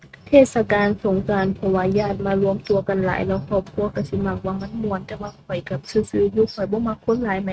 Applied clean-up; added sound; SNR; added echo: neural mask model RNNoise.